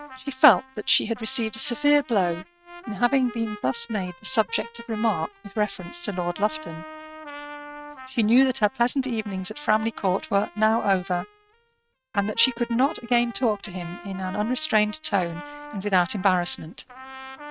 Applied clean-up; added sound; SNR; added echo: neural mask model RNNoise.